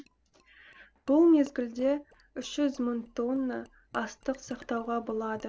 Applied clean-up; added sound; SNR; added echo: neural separator model SepFormer DNS4.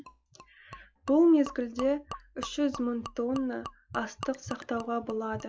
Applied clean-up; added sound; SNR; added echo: classical method log-MMSE.